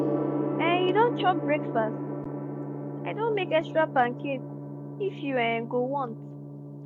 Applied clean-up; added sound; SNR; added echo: none; Gong; 4 dB; none.